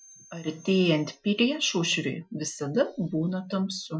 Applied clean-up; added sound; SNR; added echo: classical method Wiener filter.